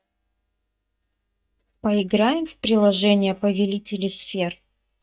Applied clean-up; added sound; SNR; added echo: neural mask model DeepFilterNet 3.